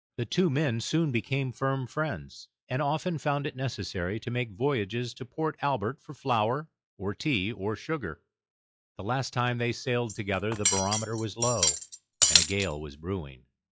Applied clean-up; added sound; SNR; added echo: classical method log-MMSE.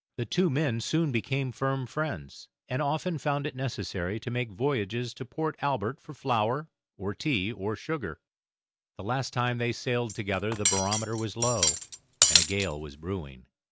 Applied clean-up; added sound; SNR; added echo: none; Cutlery, silverware; -1 dB; none.